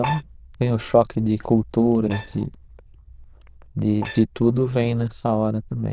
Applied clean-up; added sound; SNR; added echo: neural diffusion model UNIVERSE++.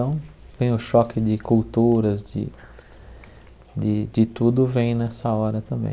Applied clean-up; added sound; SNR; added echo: none; none; none; none.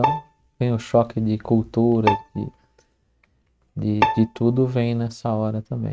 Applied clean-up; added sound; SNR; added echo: neural mask model RNNoise.